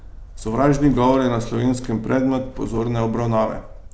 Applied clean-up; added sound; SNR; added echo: none; Bird; 13 dB; none.